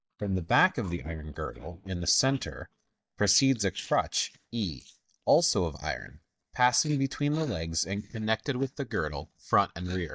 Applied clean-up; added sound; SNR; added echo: neural mask model DeepFilterNet 3.